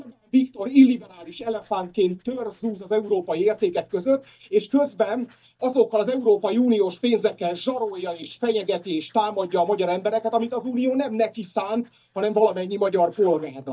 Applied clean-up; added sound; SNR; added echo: neural mask model DeepFilterNet 3.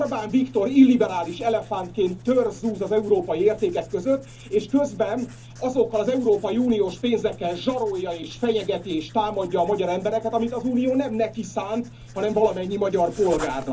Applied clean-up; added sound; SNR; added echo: none; Writing; 19 dB; reverberation time 0.3 s.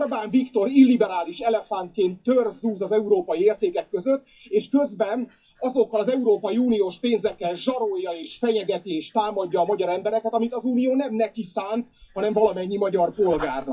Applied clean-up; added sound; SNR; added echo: classical method WPE with log-MMSE.